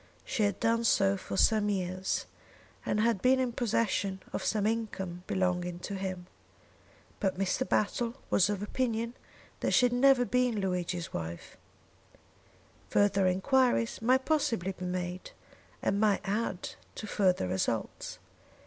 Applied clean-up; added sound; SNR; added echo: none; none; none; none.